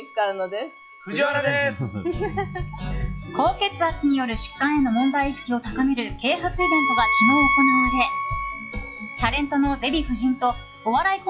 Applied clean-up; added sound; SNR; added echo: classical method log-MMSE.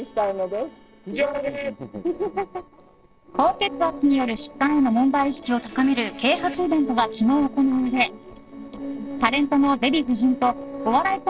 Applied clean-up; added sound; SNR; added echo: neural separator model SepFormer DNS4.